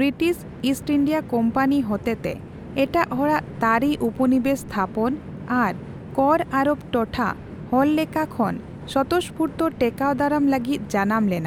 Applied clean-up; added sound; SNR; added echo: none; Train; 14 dB; none.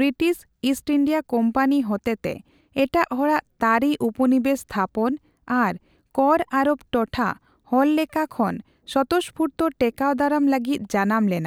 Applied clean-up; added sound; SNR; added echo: none; none; none; none.